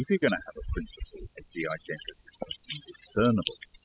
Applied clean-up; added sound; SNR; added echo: classical method spectral subtraction.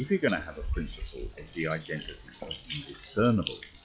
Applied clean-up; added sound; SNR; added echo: classical method log-MMSE.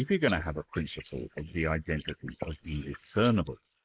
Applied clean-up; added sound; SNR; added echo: neural mask model Resemble Enhance denoiser.